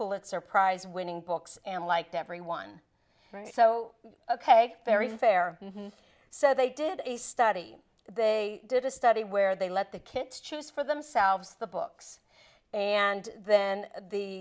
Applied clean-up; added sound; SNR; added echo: none; none; none; none.